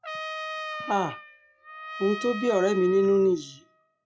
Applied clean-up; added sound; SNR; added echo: classical method log-MMSE.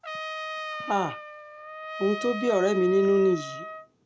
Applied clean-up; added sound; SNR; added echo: none; Trumpet; 10 dB; none.